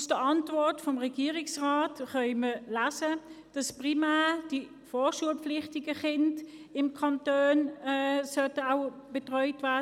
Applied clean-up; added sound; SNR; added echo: none; none; none; none.